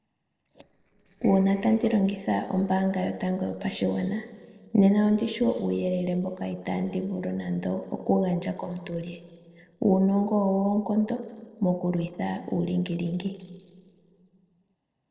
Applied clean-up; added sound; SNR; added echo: neural separator model SepFormer DNS4.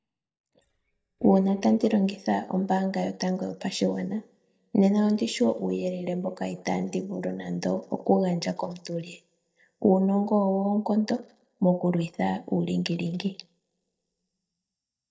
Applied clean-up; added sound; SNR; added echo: neural mask model DeepFilterNet 3.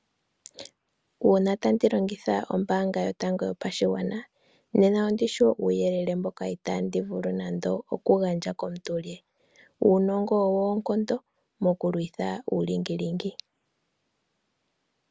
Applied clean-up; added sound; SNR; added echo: none; none; none; none.